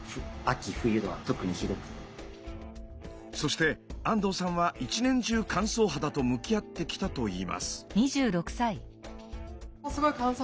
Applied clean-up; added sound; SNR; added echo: none; none; none; none.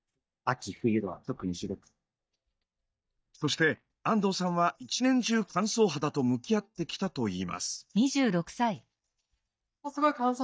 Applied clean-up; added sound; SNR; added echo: neural mask model DeepFilterNet 3.